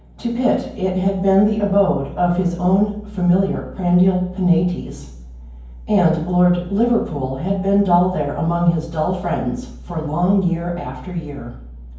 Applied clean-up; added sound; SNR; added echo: none; none; none; reverberation time 0.9 s.